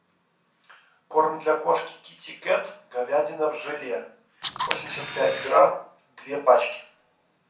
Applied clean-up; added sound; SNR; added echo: none; Camera; 5 dB; reverberation time 0.6 s.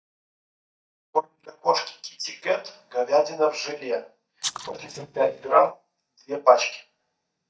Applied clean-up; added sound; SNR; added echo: neural mask model DeepFilterNet 3.